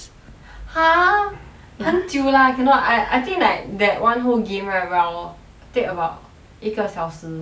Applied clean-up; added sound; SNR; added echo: none; none; none; none.